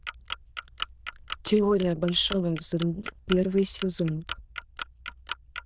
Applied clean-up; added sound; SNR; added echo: neural diffusion model UNIVERSE++.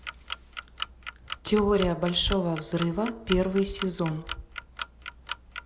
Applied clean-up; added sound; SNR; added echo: none; Clock; 5 dB; none.